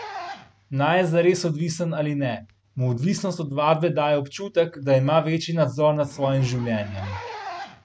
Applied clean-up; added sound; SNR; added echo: none; Zipper (clothing); 19 dB; none.